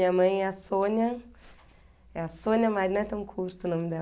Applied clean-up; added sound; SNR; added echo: none; none; none; none.